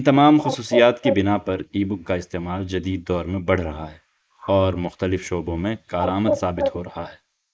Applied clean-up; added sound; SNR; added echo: neural mask model Resemble Enhance denoiser.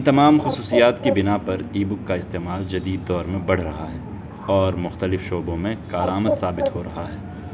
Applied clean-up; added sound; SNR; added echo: none; Bird; 9 dB; none.